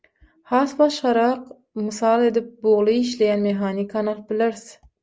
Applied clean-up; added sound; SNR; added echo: none; none; none; none.